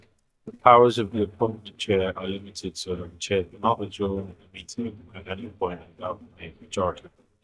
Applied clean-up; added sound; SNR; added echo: neural mask model DeepFilterNet 3.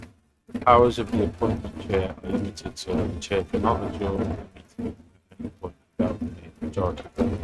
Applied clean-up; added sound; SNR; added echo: neural mask model RNNoise.